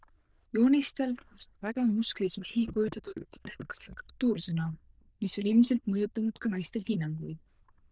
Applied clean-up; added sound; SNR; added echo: neural diffusion model UNIVERSE++.